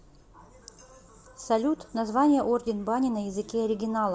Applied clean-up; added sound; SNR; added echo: none; none; none; none.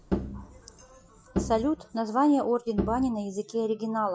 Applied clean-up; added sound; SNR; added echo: classical method Wiener filter.